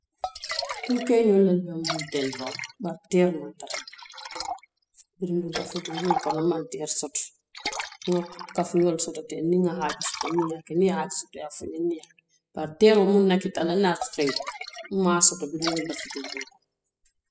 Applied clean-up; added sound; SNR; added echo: classical method spectral subtraction.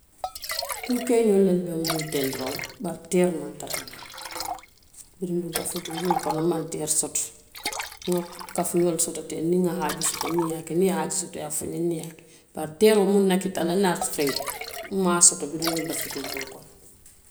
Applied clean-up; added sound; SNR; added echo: none; Liquid; 10 dB; none.